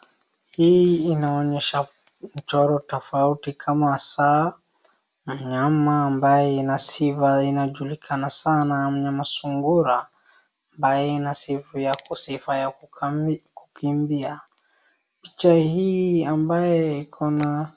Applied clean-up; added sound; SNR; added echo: none; none; none; none.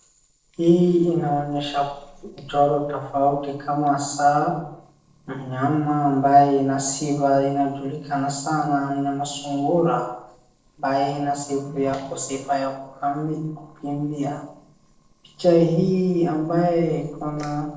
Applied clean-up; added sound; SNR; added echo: neural separator model SepFormer DNS4.